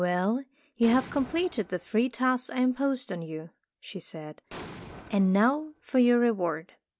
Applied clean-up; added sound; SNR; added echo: none; Explosion; 19 dB; none.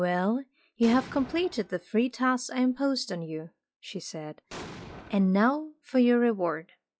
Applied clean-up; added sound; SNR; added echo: classical method log-MMSE.